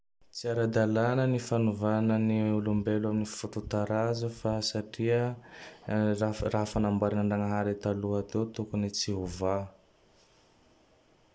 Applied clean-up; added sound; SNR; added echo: none; none; none; none.